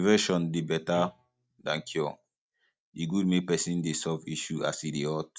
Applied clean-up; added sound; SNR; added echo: neural mask model DeepFilterNet 3.